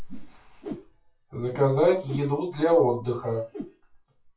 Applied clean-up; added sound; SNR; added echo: classical method WPE with log-MMSE.